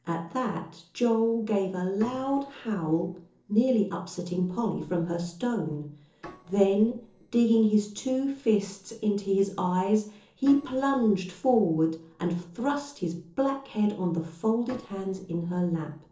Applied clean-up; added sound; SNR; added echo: neural separator model SepFormer DNS4.